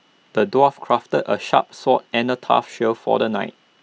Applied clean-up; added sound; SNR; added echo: none; none; none; none.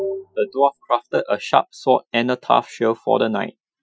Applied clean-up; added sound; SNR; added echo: classical method Wiener filter.